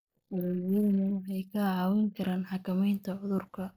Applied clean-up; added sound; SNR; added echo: neural mask model Resemble Enhance denoiser.